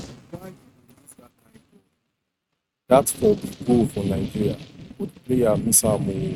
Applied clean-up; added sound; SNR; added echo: neural mask model RNNoise.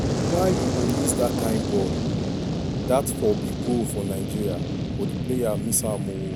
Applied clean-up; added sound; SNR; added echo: none; Fire; -1 dB; none.